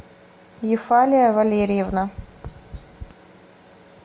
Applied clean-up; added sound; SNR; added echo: none; Tap; 18 dB; none.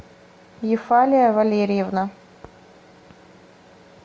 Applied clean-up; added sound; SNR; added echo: none; none; none; none.